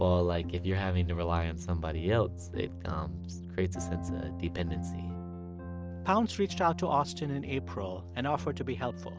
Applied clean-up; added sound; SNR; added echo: none; Bowed string instrument; 16 dB; none.